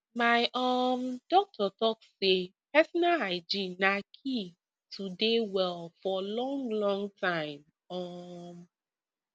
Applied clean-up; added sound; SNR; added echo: none; none; none; none.